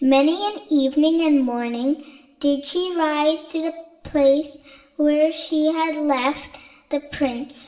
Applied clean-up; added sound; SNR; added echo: none; none; none; reverberation time 0.7 s.